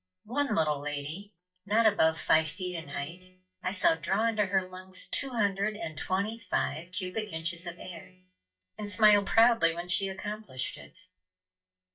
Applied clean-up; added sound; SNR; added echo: neural mask model DeepFilterNet 3.